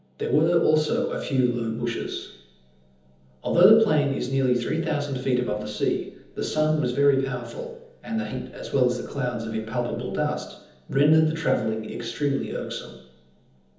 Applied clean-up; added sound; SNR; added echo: none; none; none; reverberation time 1.3 s.